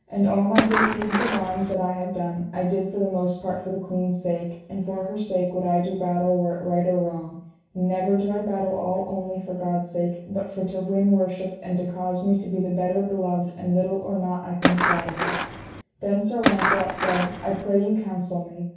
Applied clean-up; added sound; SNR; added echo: none; Skateboard; 0 dB; reverberation time 0.6 s.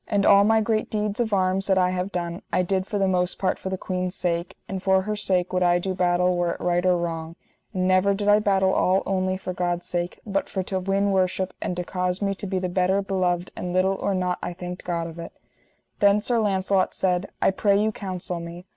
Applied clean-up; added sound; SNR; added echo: none; none; none; none.